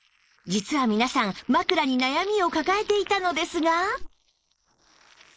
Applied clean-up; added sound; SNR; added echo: neural mask model Resemble Enhance denoiser.